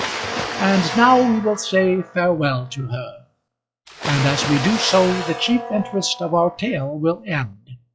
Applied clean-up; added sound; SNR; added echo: classical method log-MMSE.